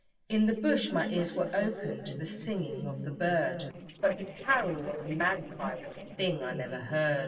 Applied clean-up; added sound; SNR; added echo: neural separator model SepFormer DNS4.